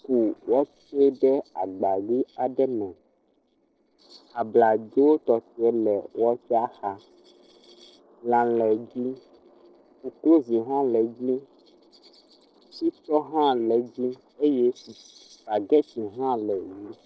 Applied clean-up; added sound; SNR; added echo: neural separator model SepFormer DNS4.